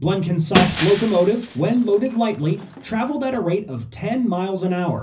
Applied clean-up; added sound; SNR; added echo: none; Shatter; 6 dB; reverberation time 0.4 s.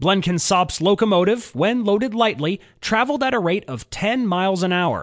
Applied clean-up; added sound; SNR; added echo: none; none; none; none.